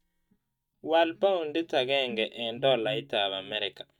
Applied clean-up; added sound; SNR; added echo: neural mask model DeepFilterNet 3.